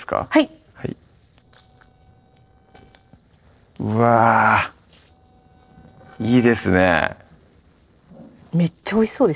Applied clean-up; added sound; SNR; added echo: neural separator model SepFormer DNS4.